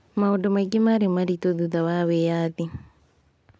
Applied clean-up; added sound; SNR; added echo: none; none; none; none.